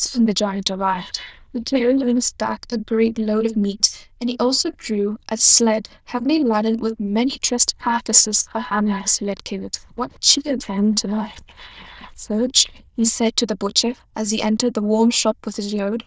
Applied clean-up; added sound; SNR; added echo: neural diffusion model UNIVERSE++.